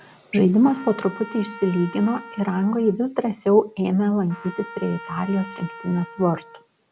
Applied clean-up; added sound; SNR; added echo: none; Trumpet; 18 dB; none.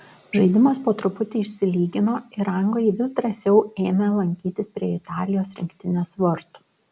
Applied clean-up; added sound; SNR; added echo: none; none; none; none.